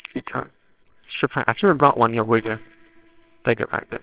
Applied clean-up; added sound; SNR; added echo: neural separator model SepFormer WHAMR!.